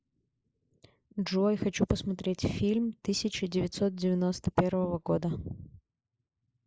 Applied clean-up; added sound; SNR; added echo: neural mask model Resemble Enhance denoiser.